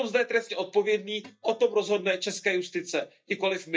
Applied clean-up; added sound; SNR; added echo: neural mask model DeepFilterNet 3.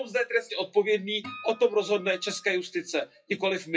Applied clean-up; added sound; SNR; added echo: classical method WPE with log-MMSE.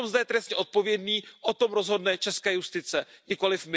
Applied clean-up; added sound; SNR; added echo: none; none; none; none.